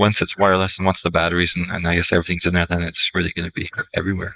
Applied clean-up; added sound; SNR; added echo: neural mask model Resemble Enhance denoiser.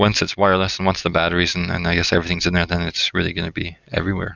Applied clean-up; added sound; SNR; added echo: none; none; none; none.